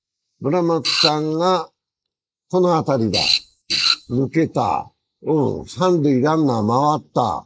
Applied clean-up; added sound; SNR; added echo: neural mask model Resemble Enhance denoiser.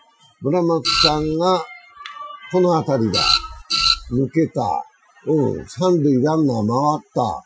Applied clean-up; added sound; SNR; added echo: classical method Wiener filter.